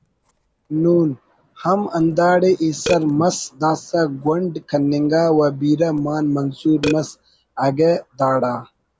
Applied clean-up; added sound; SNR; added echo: none; Burping, eructation; 17 dB; none.